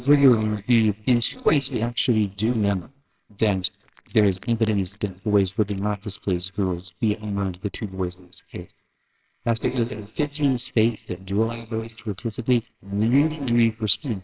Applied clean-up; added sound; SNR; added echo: neural separator model SepFormer WHAMR!.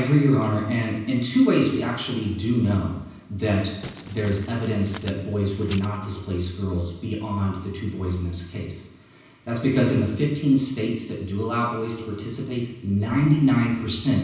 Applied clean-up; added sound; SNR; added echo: none; Crumpling, crinkling; 17 dB; reverberation time 0.9 s.